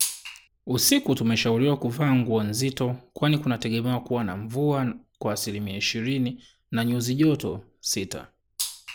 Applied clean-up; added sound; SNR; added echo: none; none; none; none.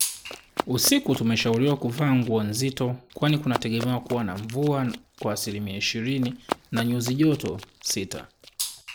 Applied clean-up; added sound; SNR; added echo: none; Run; 14 dB; none.